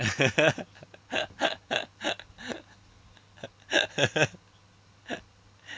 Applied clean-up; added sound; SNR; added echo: none; none; none; none.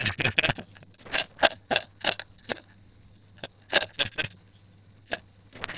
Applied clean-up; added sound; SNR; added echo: neural separator model SepFormer DNS4.